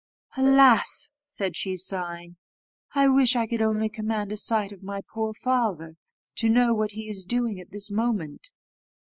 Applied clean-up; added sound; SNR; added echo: neural mask model Resemble Enhance denoiser.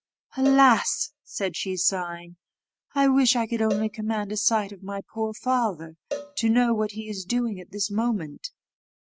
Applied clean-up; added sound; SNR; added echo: neural mask model RNNoise.